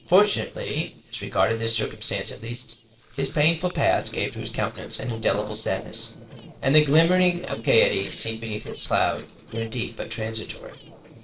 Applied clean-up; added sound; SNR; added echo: neural separator model SepFormer DNS4.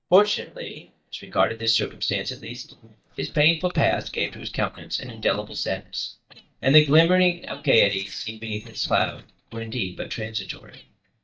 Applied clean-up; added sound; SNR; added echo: neural mask model DeepFilterNet 3.